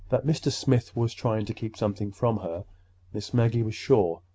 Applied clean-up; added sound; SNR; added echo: none; none; none; none.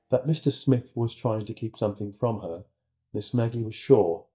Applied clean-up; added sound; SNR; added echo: neural mask model DeepFilterNet 3.